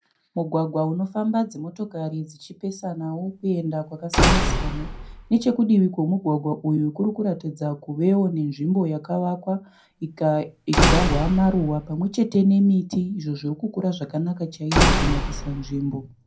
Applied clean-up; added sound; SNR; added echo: none; Slam / Wood; 0 dB; reverberation time 0.2 s.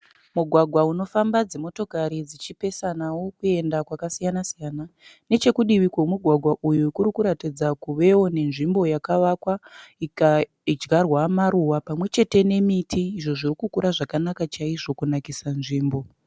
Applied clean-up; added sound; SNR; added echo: none; none; none; none.